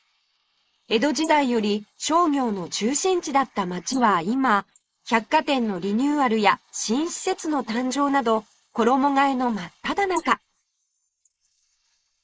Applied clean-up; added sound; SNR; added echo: neural mask model Resemble Enhance denoiser.